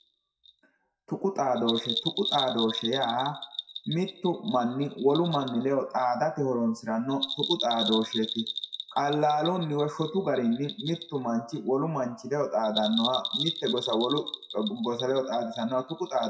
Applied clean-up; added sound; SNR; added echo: classical method WPE with log-MMSE.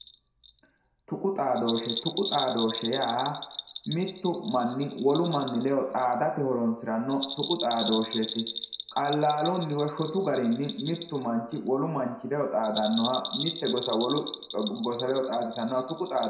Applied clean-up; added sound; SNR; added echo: none; Bell; 9 dB; reverberation time 0.6 s.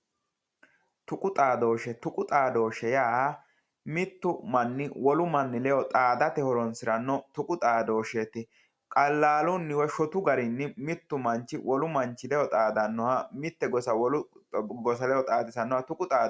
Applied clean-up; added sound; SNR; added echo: none; none; none; none.